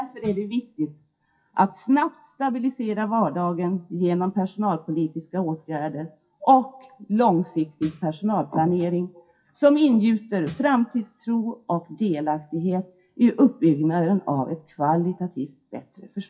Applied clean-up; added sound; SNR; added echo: classical method WPE with log-MMSE.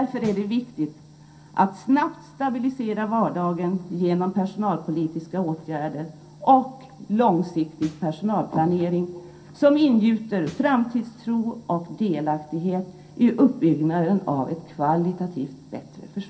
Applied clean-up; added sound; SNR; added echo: none; Snare drum; 19 dB; reverberation time 0.3 s.